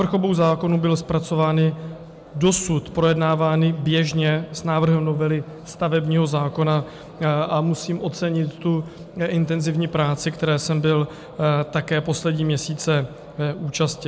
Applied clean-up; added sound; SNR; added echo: none; none; none; none.